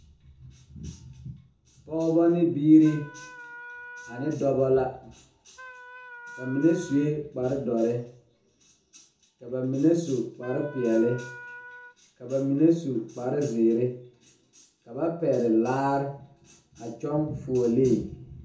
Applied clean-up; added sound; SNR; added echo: none; Wind instrument, woodwind instrument; 17 dB; reverberation time 0.5 s.